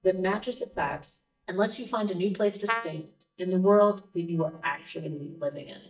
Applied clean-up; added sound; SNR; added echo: neural mask model DeepFilterNet 3.